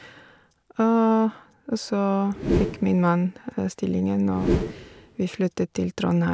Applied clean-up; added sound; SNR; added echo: none; Whoosh, swoosh, swish; 5 dB; none.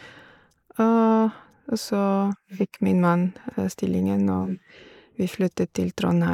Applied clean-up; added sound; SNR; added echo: neural mask model Resemble Enhance denoiser.